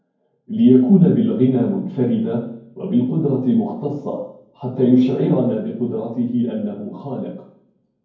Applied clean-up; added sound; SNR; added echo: none; none; none; reverberation time 0.9 s.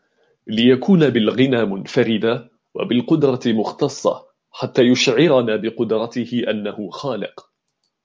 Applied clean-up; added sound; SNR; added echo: none; none; none; none.